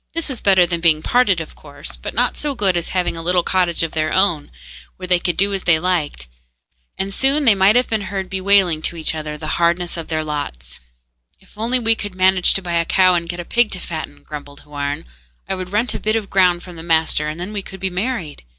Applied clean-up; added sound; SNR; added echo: none; none; none; none.